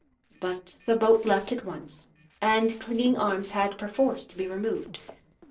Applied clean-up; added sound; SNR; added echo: neural separator model SepFormer DNS4.